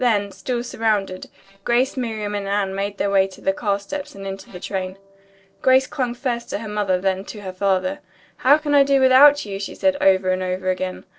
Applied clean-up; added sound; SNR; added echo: neural separator model SepFormer DNS4.